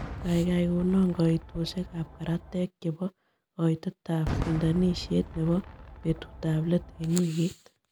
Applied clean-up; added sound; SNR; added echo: none; Fireworks; 12 dB; none.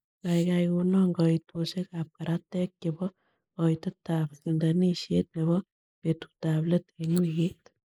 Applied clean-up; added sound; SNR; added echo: neural mask model Resemble Enhance denoiser.